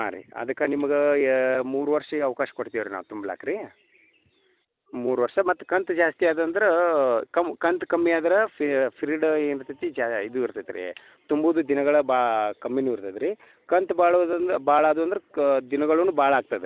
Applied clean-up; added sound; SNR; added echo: none; none; none; none.